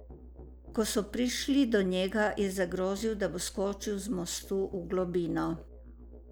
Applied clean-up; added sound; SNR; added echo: none; Musical instrument; 17 dB; none.